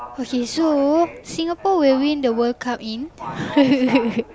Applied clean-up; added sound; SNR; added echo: none; Livestock, farm animals, working animals; 16 dB; none.